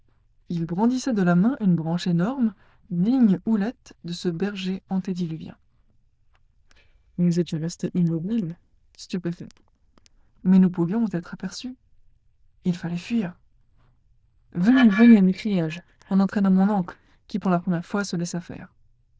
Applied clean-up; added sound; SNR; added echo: neural diffusion model UNIVERSE++.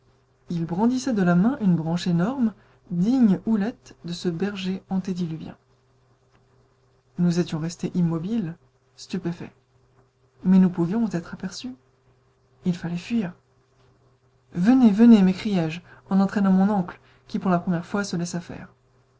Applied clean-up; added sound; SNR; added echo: none; none; none; none.